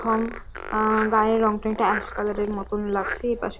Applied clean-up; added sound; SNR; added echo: none; Frog; 10 dB; none.